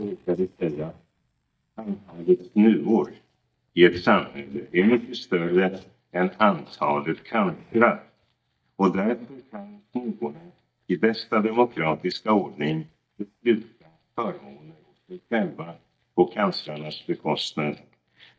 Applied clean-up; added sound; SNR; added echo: neural mask model DeepFilterNet 3.